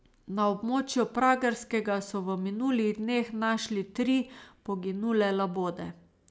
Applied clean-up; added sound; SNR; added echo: none; none; none; none.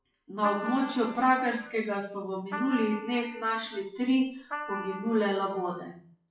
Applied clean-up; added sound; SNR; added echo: classical method WPE with log-MMSE.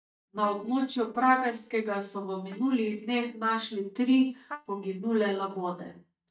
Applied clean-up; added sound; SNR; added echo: neural mask model DeepFilterNet 3.